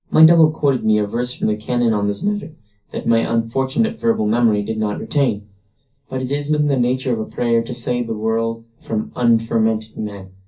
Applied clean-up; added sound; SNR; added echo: none; none; none; reverberation time 0.3 s.